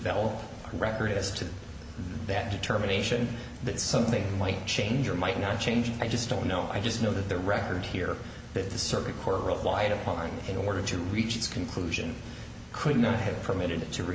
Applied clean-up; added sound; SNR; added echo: none; none; none; none.